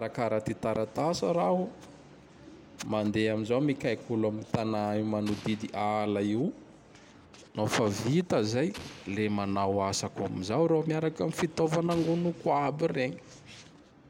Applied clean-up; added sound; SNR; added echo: none; Explosion; 19 dB; none.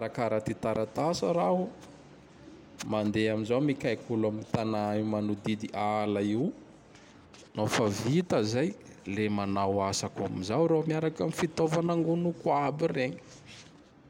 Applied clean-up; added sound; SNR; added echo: none; none; none; none.